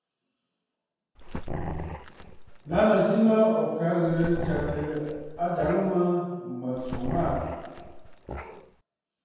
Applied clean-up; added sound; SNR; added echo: none; Growling; 8 dB; reverberation time 1.2 s.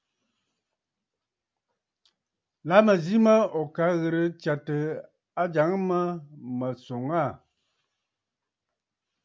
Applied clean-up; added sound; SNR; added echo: none; none; none; none.